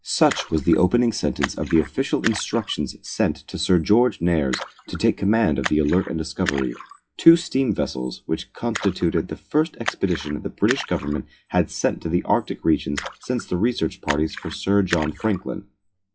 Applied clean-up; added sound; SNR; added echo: classical method WPE with log-MMSE.